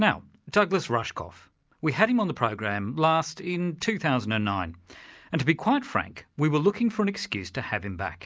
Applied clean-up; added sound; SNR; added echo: none; none; none; none.